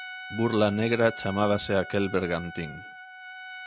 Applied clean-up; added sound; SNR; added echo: none; Trumpet; 13 dB; none.